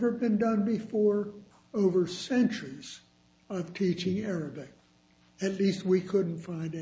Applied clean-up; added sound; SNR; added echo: none; none; none; none.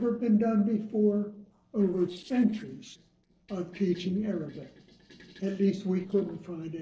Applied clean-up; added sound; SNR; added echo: neural separator model SepFormer DNS4.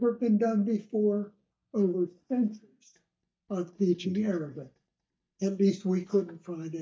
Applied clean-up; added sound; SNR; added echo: neural mask model DeepFilterNet 3.